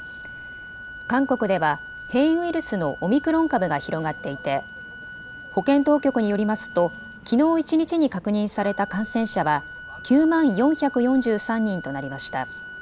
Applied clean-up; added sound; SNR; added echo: none; Organ; 16 dB; none.